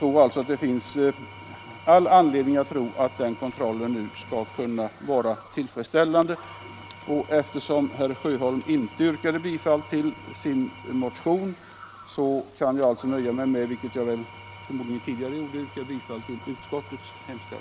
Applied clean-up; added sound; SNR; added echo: none; Engine / Tools; 19 dB; none.